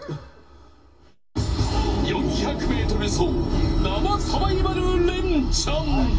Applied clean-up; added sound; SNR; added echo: none; none; none; reverberation time 0.2 s.